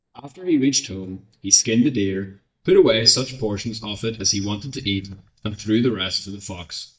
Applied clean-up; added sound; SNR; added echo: neural mask model DeepFilterNet 3.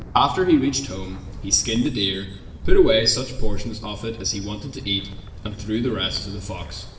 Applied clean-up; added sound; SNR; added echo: none; Wind; 15 dB; reverberation time 0.9 s.